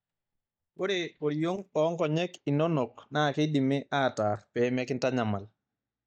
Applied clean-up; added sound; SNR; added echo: neural mask model DeepFilterNet 3.